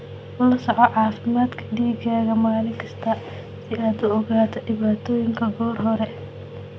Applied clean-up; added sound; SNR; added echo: none; none; none; none.